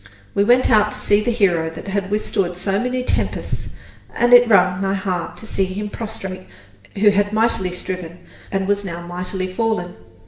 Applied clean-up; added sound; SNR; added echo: none; none; none; reverberation time 1.0 s.